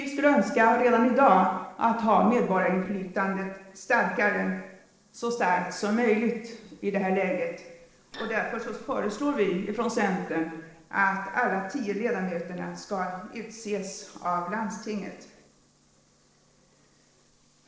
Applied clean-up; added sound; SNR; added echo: neural separator model SepFormer DNS4.